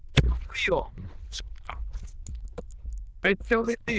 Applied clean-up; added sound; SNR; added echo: neural diffusion model UNIVERSE++.